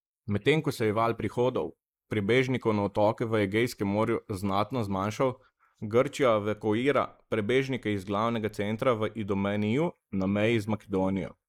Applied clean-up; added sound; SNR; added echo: neural mask model Resemble Enhance denoiser.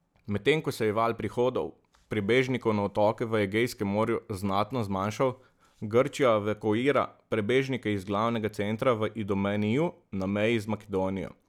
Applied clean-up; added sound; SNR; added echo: none; none; none; none.